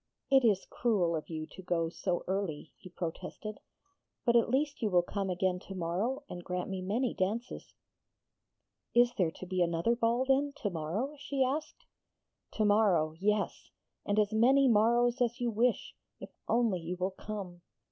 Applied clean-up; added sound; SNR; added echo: none; none; none; none.